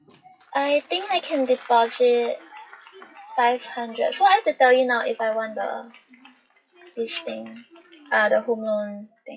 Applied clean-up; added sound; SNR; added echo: classical method WPE with log-MMSE.